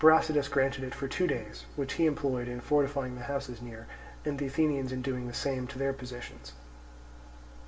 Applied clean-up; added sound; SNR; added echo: none; none; none; reverberation time 1.0 s.